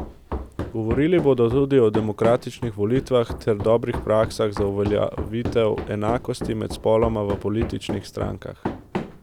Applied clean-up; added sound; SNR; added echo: none; Run; 9 dB; none.